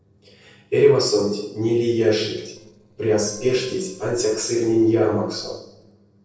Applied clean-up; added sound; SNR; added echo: neural separator model SepFormer DNS4.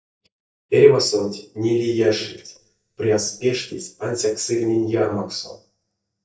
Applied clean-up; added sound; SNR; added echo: neural mask model DeepFilterNet 3.